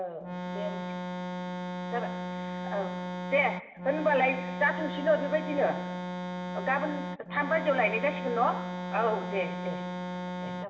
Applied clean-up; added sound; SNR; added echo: none; Organ; 4 dB; reverberation time 1.0 s.